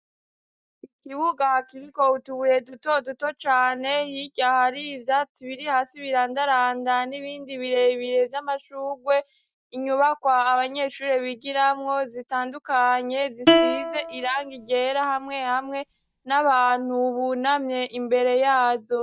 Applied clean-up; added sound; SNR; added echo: neural mask model DeepFilterNet 3.